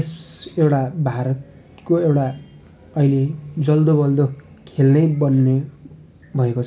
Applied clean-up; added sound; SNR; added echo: none; none; none; none.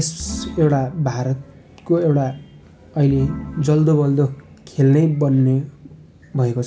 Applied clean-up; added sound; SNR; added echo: none; Organ; 14 dB; none.